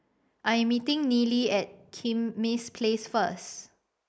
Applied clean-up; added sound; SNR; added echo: neural mask model Resemble Enhance denoiser.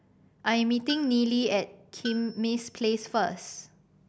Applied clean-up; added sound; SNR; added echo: none; Tools; 16 dB; none.